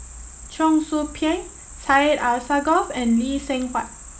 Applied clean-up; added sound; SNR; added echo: none; Cricket; 18 dB; none.